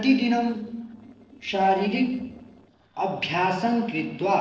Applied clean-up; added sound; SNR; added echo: neural separator model SepFormer DNS4.